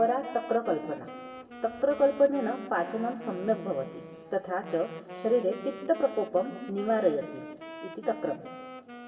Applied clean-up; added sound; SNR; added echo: none; Wind instrument, woodwind instrument; 14 dB; reverberation time 1.3 s.